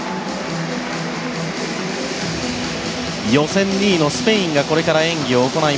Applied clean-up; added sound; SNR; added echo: none; none; none; none.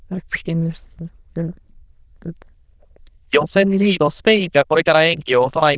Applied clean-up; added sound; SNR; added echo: neural diffusion model UNIVERSE++.